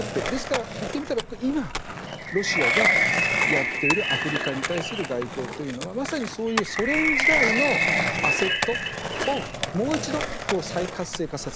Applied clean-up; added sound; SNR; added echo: none; Bird + Skateboard; -3 dB; none.